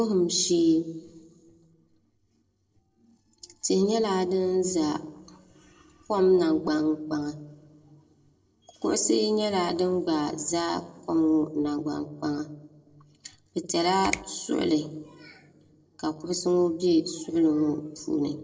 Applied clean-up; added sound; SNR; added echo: neural separator model SepFormer DNS4.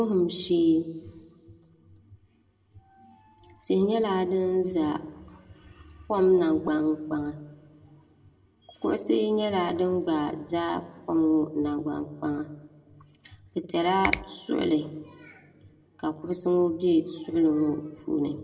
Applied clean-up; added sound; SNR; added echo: none; Finger snapping; 6 dB; reverberation time 1.0 s.